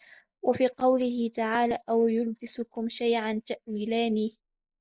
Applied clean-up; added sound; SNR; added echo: neural mask model Resemble Enhance denoiser.